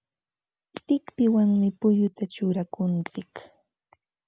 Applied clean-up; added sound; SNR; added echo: none; none; none; none.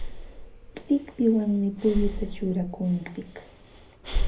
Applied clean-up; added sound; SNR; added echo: none; Breathing; 4 dB; reverberation time 0.3 s.